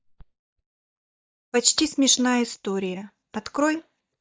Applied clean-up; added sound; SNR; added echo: neural mask model DeepFilterNet 3.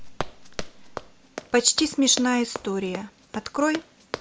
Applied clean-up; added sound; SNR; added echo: none; Run; 12 dB; none.